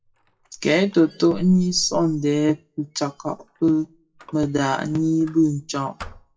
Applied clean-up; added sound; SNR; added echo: classical method WPE with log-MMSE.